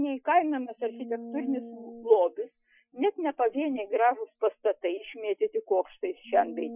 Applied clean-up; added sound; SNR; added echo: classical method Wiener filter.